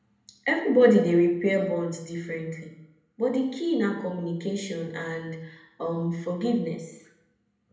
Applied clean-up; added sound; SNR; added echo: none; none; none; reverberation time 0.7 s.